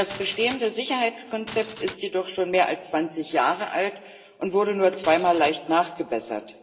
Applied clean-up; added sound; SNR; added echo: none; Glass; 13 dB; reverberation time 0.9 s.